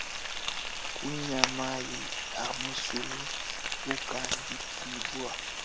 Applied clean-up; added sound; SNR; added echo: none; Frying (food); -4 dB; none.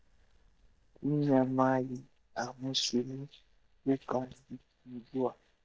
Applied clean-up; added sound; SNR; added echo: neural mask model DeepFilterNet 3.